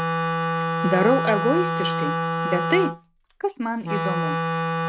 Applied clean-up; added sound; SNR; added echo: none; Wind instrument, woodwind instrument; -1 dB; none.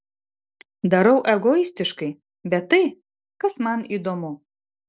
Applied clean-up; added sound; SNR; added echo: none; none; none; none.